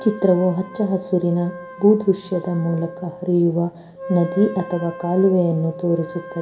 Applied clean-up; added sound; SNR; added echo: none; Wind instrument, woodwind instrument; 15 dB; reverberation time 2.3 s.